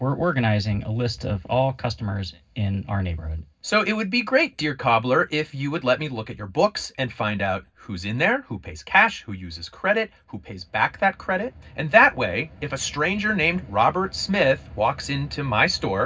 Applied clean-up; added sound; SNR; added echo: none; none; none; reverberation time 0.4 s.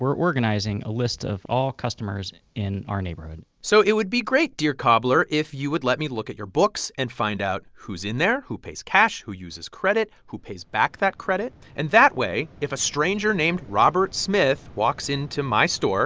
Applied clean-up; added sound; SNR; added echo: none; none; none; none.